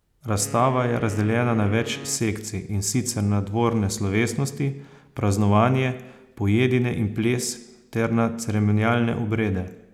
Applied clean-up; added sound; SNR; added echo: none; Wind instrument, woodwind instrument; 18 dB; none.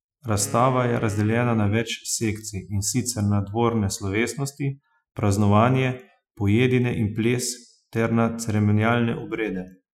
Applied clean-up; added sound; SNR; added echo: classical method Wiener filter.